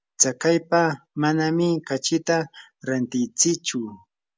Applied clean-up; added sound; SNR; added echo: none; none; none; none.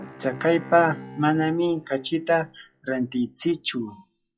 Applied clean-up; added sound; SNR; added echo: classical method WPE with log-MMSE.